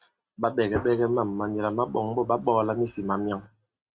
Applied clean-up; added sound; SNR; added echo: neural mask model RNNoise.